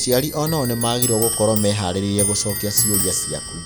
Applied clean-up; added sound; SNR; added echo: none; Clock; 3 dB; none.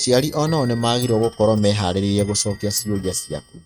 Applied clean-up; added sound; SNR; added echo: neural mask model RNNoise.